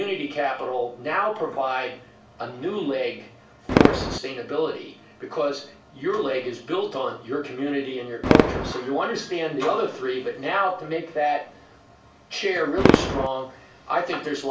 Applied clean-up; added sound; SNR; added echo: none; Fireworks; 1 dB; reverberation time 0.4 s.